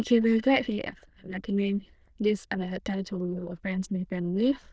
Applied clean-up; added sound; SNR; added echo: neural diffusion model UNIVERSE++.